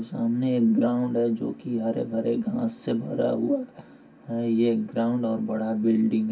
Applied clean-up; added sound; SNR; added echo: none; none; none; reverberation time 0.2 s.